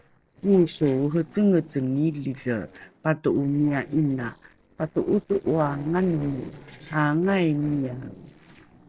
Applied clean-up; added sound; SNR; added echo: neural separator model SepFormer DNS4.